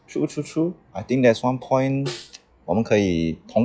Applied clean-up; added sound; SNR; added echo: classical method log-MMSE.